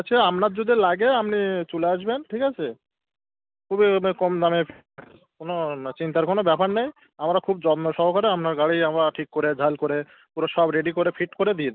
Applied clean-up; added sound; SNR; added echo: none; none; none; none.